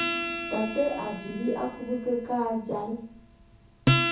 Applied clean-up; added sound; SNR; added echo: none; Acoustic guitar; 0 dB; reverberation time 0.6 s.